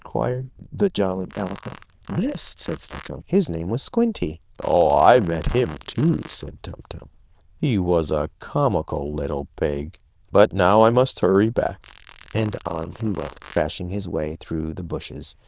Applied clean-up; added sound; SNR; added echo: neural diffusion model UNIVERSE++.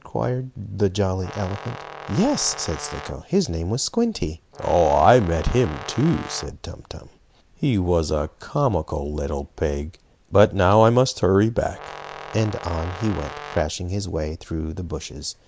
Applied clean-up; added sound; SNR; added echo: none; Brass instrument; 14 dB; none.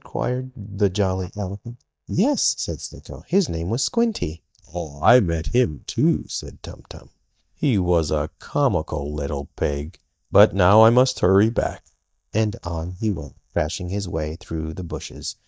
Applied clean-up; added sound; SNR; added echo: neural mask model DeepFilterNet 3.